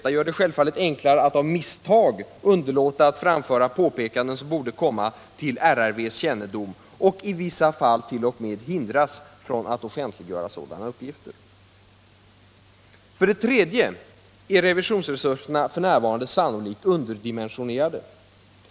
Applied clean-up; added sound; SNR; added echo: none; none; none; none.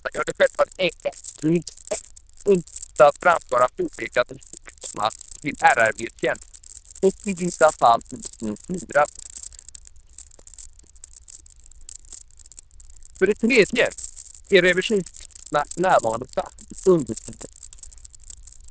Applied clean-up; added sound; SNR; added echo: neural diffusion model UNIVERSE++.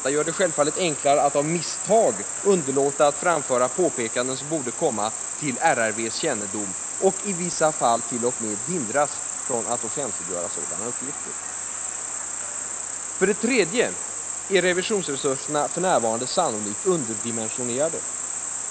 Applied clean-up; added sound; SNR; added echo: none; Cricket; 3 dB; none.